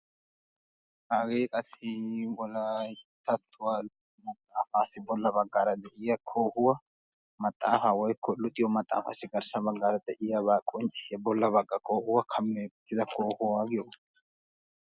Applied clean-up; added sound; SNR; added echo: none; none; none; none.